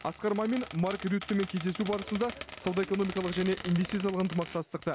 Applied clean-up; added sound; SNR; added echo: none; Squeak; 13 dB; none.